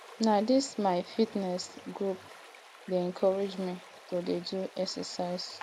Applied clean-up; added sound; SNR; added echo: none; Stream; 20 dB; none.